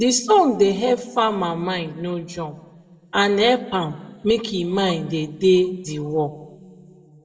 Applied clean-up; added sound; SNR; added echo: none; none; none; reverberation time 1.1 s.